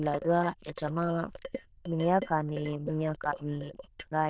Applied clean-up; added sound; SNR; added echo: neural diffusion model UNIVERSE++.